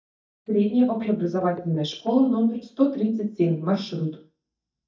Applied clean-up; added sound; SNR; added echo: neural mask model DeepFilterNet 3.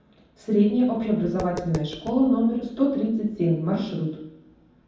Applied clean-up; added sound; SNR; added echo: none; Tap; 18 dB; reverberation time 0.9 s.